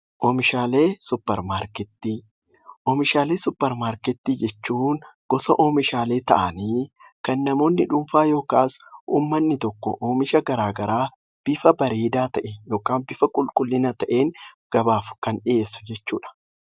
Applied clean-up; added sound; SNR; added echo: none; none; none; none.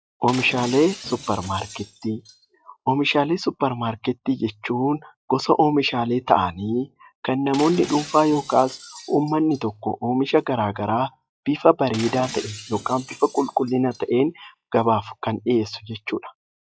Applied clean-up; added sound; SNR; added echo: classical method log-MMSE.